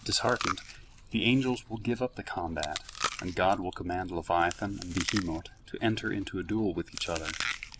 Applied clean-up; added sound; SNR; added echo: none; Chewing, mastication; 9 dB; none.